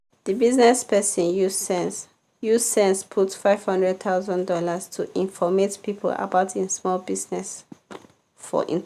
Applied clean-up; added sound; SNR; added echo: none; none; none; none.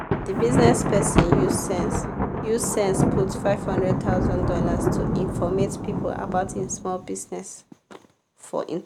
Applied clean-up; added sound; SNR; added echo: none; Thunder; -2 dB; none.